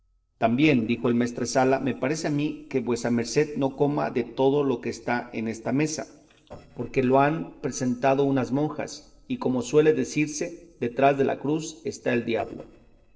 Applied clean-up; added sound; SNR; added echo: neural separator model SepFormer DNS4.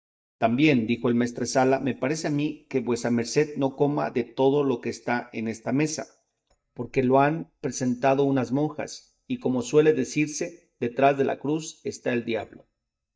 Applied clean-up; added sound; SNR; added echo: neural mask model DeepFilterNet 3.